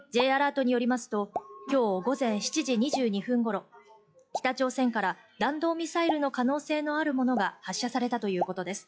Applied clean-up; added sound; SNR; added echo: classical method log-MMSE.